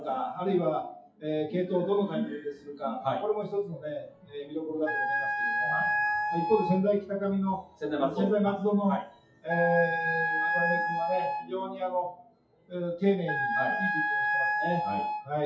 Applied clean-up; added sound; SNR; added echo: classical method WPE with log-MMSE.